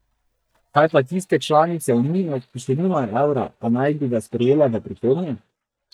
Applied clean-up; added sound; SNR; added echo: neural mask model DeepFilterNet 3.